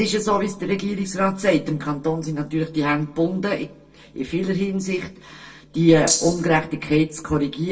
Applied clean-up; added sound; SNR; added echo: neural separator model SepFormer DNS4.